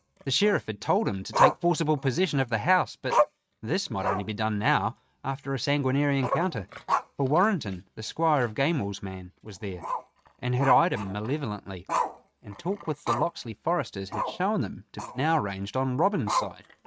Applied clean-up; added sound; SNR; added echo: neural mask model RNNoise.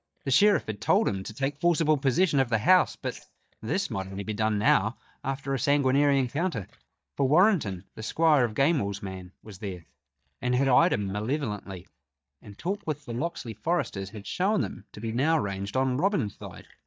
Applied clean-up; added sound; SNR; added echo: neural mask model DeepFilterNet 3.